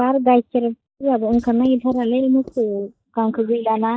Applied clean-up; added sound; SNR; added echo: neural mask model DeepFilterNet 3.